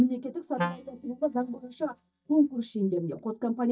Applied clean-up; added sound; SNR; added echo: neural mask model DeepFilterNet 3.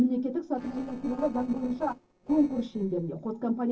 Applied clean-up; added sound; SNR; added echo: neural separator model SepFormer DNS4.